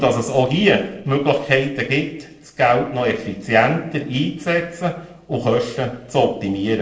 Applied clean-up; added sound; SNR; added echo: neural separator model SepFormer DNS4.